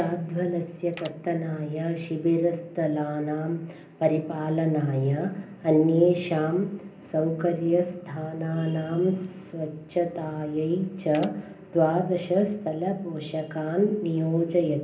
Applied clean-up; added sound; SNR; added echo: none; Mechanisms; 18 dB; reverberation time 0.5 s.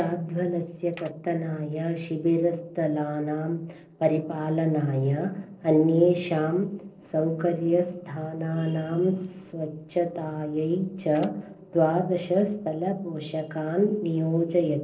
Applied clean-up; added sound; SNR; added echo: neural separator model SepFormer DNS4.